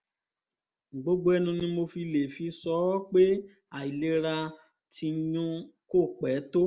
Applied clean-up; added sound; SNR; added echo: none; none; none; none.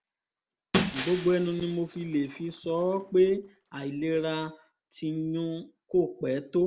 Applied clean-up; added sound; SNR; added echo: none; Shatter; 8 dB; none.